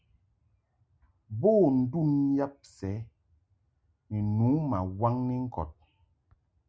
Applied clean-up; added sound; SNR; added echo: none; none; none; none.